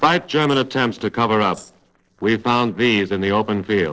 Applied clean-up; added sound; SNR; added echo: neural separator model SepFormer DNS4.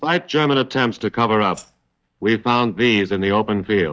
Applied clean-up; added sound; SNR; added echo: neural mask model DeepFilterNet 3.